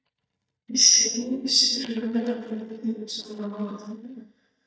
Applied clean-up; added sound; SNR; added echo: neural mask model DeepFilterNet 3.